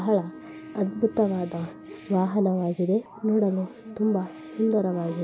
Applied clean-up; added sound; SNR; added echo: none; Bowed string instrument; 19 dB; none.